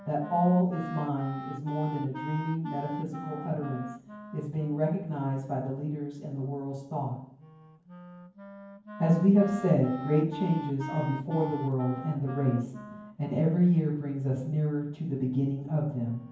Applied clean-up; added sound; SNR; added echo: none; Wind instrument, woodwind instrument; 13 dB; reverberation time 0.9 s.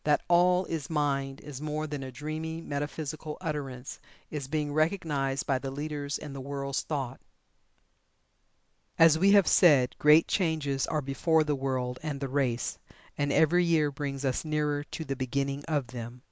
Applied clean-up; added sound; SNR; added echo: none; none; none; none.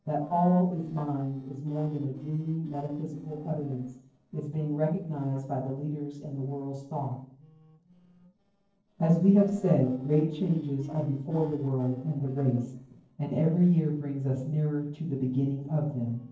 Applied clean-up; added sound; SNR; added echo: neural separator model SepFormer DNS4.